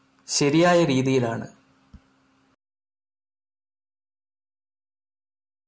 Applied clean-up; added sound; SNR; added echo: none; none; none; none.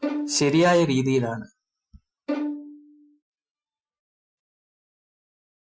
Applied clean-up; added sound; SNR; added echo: classical method Wiener filter.